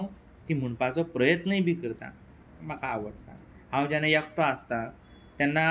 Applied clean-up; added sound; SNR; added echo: none; none; none; none.